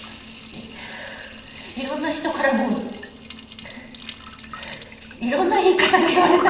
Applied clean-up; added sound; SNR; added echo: none; Liquid; 12 dB; reverberation time 1.1 s.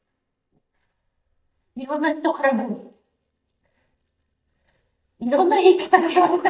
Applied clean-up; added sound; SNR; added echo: neural mask model DeepFilterNet 3.